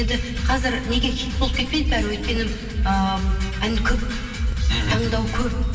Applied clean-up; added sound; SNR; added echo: none; Hands; 18 dB; reverberation time 2.6 s.